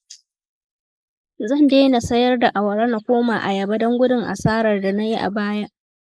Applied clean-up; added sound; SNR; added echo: neural mask model Resemble Enhance denoiser.